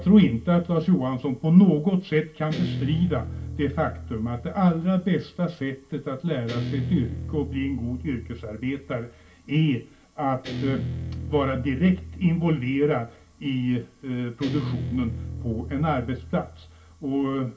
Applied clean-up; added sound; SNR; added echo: none; Guitar; 11 dB; reverberation time 0.2 s.